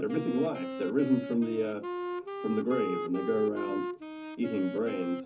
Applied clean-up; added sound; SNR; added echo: none; Wind instrument, woodwind instrument; 6 dB; reverberation time 0.3 s.